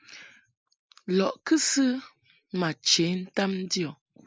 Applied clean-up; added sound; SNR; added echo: neural mask model Resemble Enhance denoiser.